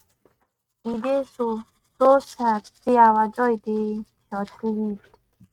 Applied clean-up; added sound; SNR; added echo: neural mask model RNNoise.